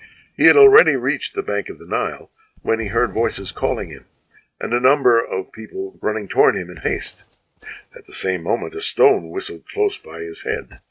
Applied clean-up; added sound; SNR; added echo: neural mask model RNNoise.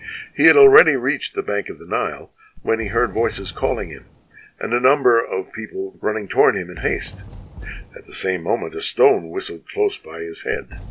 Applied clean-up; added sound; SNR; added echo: none; Fireworks; 19 dB; none.